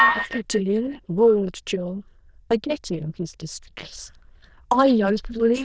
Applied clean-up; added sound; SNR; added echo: neural diffusion model UNIVERSE++.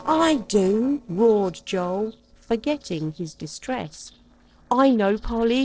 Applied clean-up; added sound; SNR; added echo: neural separator model SepFormer DNS4.